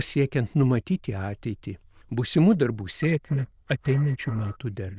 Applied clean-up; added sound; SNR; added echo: neural diffusion model UNIVERSE++.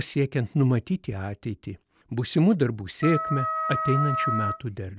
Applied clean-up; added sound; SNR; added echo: none; Wind instrument, woodwind instrument; 3 dB; none.